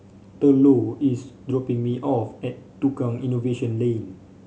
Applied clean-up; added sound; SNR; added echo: none; none; none; none.